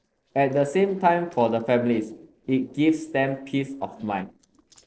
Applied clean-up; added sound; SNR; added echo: neural separator model SepFormer DNS4.